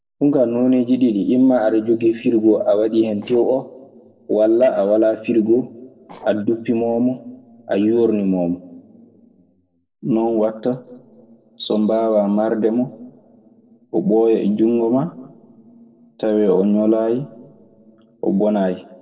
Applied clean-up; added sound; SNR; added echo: neural separator model SepFormer DNS4.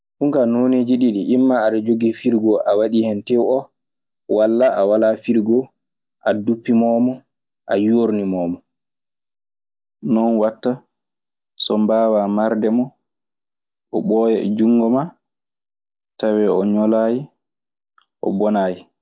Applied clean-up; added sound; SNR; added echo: none; none; none; none.